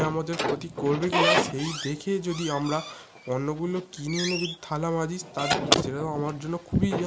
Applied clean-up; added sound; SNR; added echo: none; Squeak / Slam; 1 dB; none.